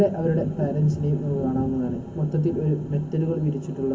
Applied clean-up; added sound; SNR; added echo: none; none; none; reverberation time 0.3 s.